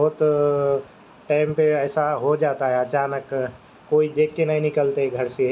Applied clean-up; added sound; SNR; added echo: none; none; none; none.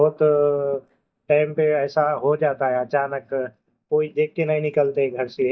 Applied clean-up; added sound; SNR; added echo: neural mask model DeepFilterNet 3.